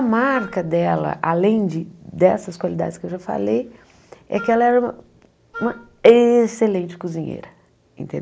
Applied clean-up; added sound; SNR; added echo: none; Wind instrument, woodwind instrument; 18 dB; none.